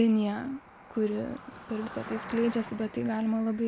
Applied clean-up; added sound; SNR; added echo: none; Cricket; 16 dB; none.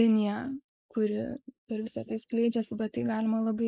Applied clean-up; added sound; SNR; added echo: neural mask model Resemble Enhance denoiser.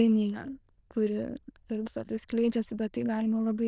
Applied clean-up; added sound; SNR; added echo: neural diffusion model UNIVERSE++.